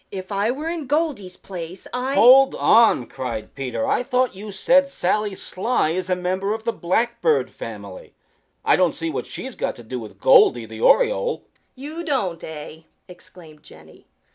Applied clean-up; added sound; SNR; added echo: none; none; none; none.